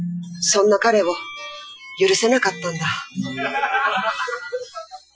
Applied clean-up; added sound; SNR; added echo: classical method Wiener filter.